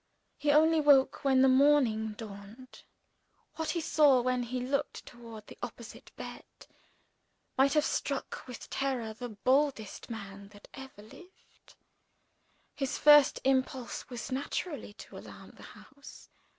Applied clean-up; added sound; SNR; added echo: none; none; none; none.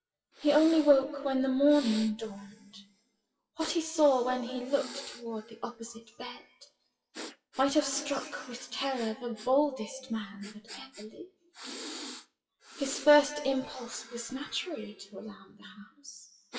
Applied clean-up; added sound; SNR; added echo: classical method WPE with log-MMSE.